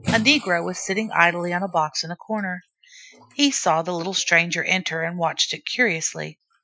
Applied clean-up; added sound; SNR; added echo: classical method Wiener filter.